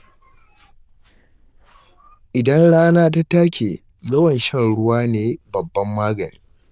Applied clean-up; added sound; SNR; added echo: neural diffusion model UNIVERSE++.